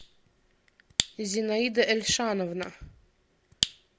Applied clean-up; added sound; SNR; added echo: none; Fire; 7 dB; none.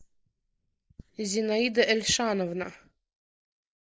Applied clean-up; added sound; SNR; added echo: neural mask model Resemble Enhance denoiser.